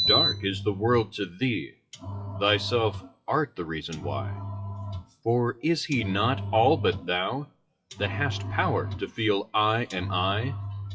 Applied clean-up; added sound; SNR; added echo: classical method WPE with log-MMSE.